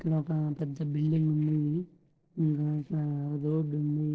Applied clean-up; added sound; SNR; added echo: neural separator model SepFormer DNS4.